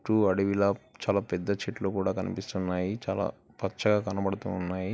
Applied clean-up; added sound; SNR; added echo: none; none; none; none.